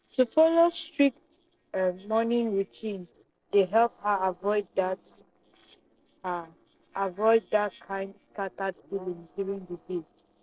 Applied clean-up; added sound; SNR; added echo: neural separator model SepFormer DNS4.